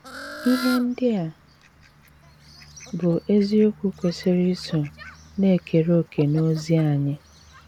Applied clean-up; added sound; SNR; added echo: none; Fowl; 18 dB; none.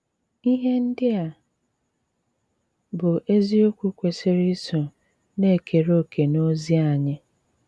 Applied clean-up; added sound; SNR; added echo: none; none; none; none.